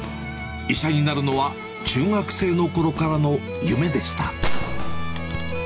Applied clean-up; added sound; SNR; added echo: none; Gunshot, gunfire; -1 dB; none.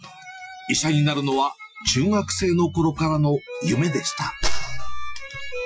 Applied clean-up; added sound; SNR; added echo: classical method Wiener filter.